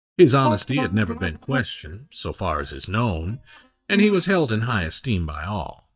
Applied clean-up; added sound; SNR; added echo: neural mask model DeepFilterNet 3.